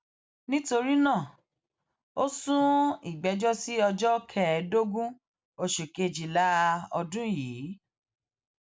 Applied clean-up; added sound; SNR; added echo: none; none; none; none.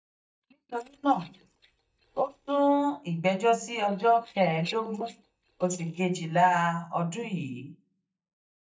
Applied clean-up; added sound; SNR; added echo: neural mask model DeepFilterNet 3.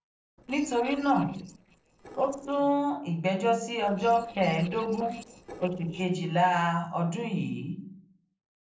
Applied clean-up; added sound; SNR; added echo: neural separator model SepFormer DNS4.